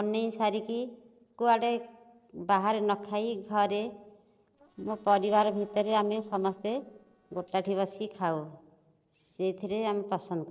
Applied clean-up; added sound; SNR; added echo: neural separator model SepFormer DNS4.